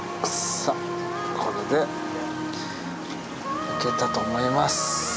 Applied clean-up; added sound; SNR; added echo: none; none; none; none.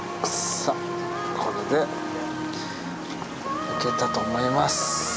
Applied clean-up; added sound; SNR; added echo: none; Run; 18 dB; none.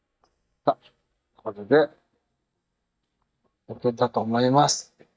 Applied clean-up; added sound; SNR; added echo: neural mask model DeepFilterNet 3.